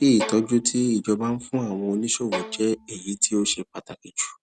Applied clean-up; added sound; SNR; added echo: none; Bowed string instrument; 13 dB; none.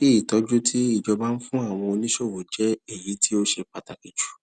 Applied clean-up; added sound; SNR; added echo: none; none; none; none.